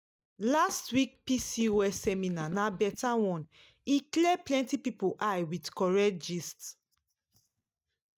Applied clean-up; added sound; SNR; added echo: neural mask model DeepFilterNet 3.